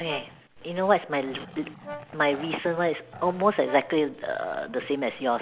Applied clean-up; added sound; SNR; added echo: none; Growling + Brass instrument; 17 dB; none.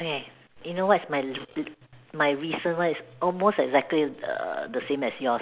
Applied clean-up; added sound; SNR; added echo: none; none; none; none.